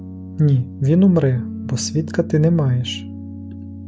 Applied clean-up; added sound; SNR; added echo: none; Piano; 12 dB; none.